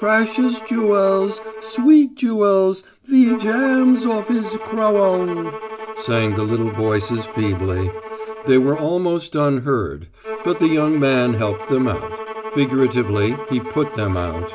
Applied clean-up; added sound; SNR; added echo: none; Bowed string instrument; 12 dB; none.